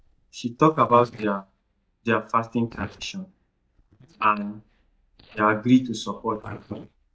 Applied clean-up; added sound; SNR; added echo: neural mask model DeepFilterNet 3.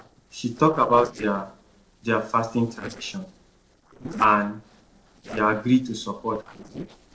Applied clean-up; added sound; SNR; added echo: neural separator model SepFormer DNS4.